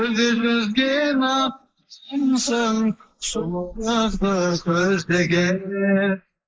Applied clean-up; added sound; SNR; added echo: neural mask model Resemble Enhance denoiser.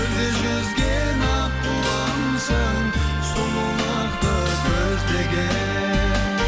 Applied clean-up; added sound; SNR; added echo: none; Shatter; 19 dB; none.